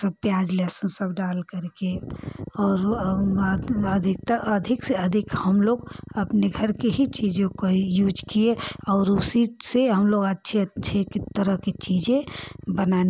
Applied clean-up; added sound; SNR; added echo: none; none; none; none.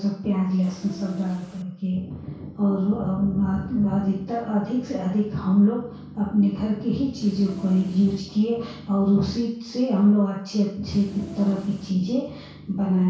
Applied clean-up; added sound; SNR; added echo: none; Train; 19 dB; reverberation time 0.6 s.